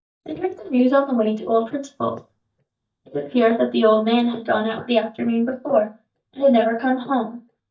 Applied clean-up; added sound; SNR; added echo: neural mask model DeepFilterNet 3.